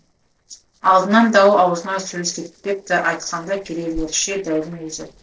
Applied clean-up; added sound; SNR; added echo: neural separator model SepFormer DNS4.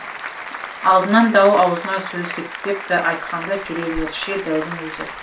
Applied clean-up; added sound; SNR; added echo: none; Applause; 11 dB; reverberation time 0.2 s.